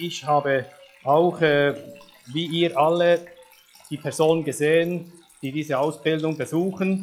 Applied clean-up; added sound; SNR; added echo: classical method log-MMSE.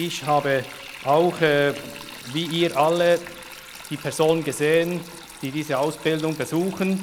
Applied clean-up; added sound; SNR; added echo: none; Sink (filling or washing); 17 dB; none.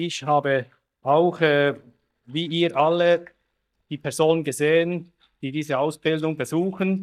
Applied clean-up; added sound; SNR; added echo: neural mask model DeepFilterNet 3.